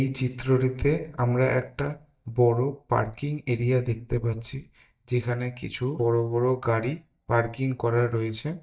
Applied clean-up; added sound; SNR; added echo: neural mask model DeepFilterNet 3.